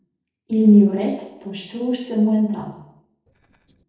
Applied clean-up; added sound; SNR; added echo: neural separator model SepFormer DNS4.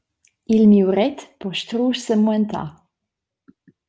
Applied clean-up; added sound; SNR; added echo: none; none; none; none.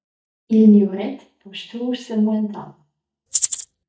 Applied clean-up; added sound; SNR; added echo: neural mask model DeepFilterNet 3.